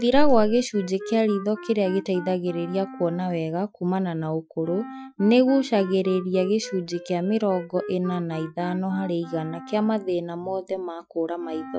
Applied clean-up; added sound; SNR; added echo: classical method Wiener filter.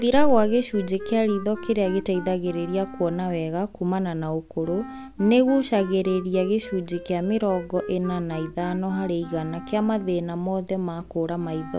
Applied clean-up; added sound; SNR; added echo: none; Wind instrument, woodwind instrument; 16 dB; none.